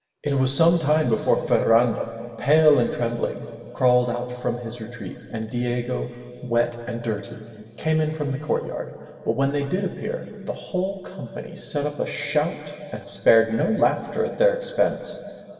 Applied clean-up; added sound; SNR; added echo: none; none; none; reverberation time 2.4 s.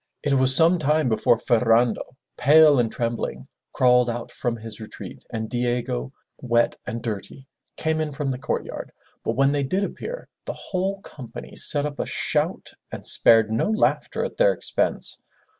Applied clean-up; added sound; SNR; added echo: none; none; none; none.